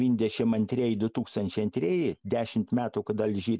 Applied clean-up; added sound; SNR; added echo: none; none; none; none.